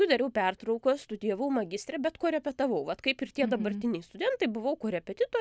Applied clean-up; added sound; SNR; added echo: none; none; none; none.